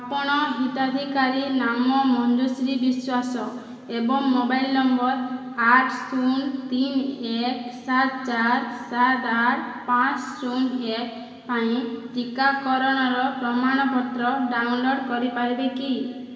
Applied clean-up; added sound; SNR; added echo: none; none; none; reverberation time 2.1 s.